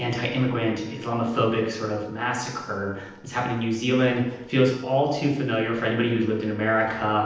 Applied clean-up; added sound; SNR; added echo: neural separator model SepFormer DNS4.